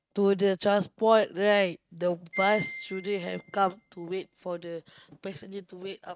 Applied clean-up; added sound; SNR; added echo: neural mask model RNNoise.